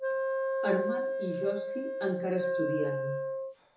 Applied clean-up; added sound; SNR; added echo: none; Wind instrument, woodwind instrument; -2 dB; reverberation time 0.7 s.